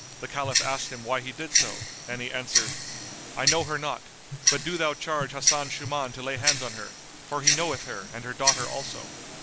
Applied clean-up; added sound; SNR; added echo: none; Tick-tock; -2 dB; none.